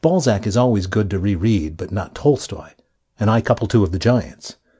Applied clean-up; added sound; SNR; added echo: none; none; none; none.